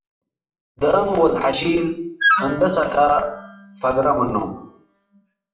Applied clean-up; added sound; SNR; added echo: classical method WPE with log-MMSE.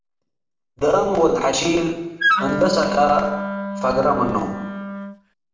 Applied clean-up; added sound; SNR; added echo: none; Wind instrument, woodwind instrument; 4 dB; reverberation time 0.8 s.